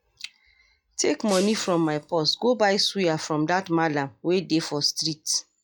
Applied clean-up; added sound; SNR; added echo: classical method log-MMSE.